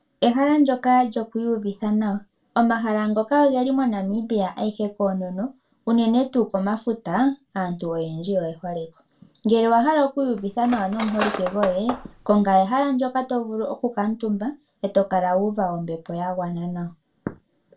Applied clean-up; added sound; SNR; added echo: none; Cutlery, silverware; 8 dB; reverberation time 0.2 s.